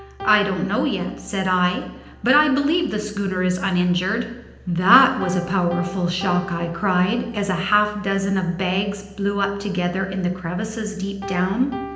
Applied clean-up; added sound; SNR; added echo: none; Piano; 18 dB; reverberation time 0.9 s.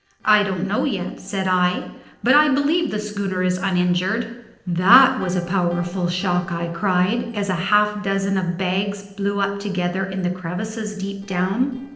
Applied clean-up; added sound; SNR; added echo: neural separator model SepFormer DNS4.